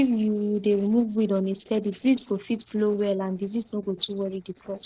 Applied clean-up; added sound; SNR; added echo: neural separator model SepFormer DNS4.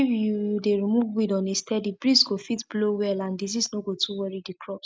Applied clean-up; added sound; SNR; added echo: none; none; none; none.